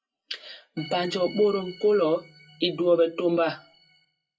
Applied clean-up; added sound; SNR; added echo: classical method WPE with log-MMSE.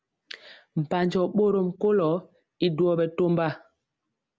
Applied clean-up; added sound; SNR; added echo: none; none; none; none.